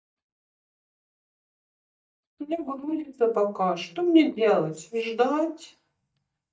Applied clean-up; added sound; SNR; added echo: neural mask model DeepFilterNet 3.